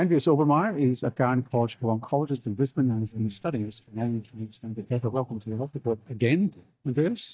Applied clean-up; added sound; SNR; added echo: neural mask model DeepFilterNet 3.